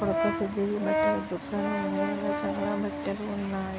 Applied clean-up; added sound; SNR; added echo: none; Brass instrument; 1 dB; none.